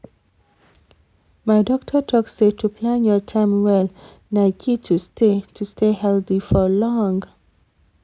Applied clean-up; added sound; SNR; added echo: none; none; none; none.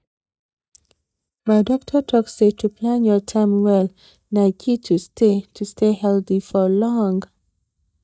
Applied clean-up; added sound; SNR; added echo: neural mask model DeepFilterNet 3.